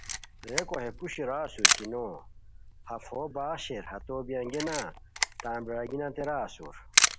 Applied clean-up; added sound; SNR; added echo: none; Camera; -4 dB; none.